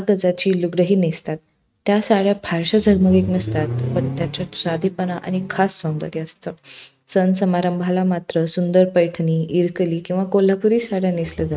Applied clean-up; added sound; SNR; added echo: neural mask model RNNoise.